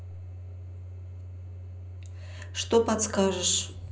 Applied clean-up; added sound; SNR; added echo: none; Domestic sounds, home sounds; 10 dB; reverberation time 0.5 s.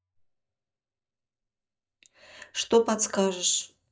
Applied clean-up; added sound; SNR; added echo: neural mask model DeepFilterNet 3.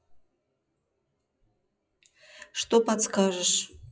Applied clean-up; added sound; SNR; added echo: classical method WPE with log-MMSE.